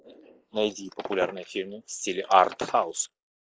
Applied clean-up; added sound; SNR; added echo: neural mask model Resemble Enhance denoiser.